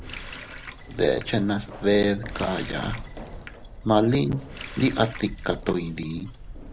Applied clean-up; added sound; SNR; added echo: none; Water tap, faucet + Keys jangling; 12 dB; none.